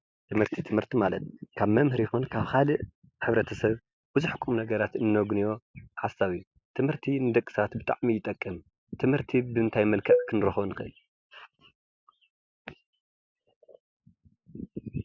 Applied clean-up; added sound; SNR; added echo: neural mask model Resemble Enhance denoiser.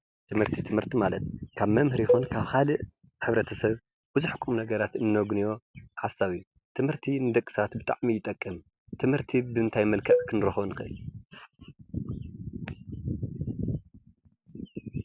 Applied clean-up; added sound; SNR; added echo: none; Cowbell; 2 dB; none.